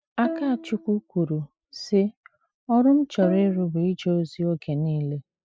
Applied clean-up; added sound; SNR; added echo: classical method spectral subtraction.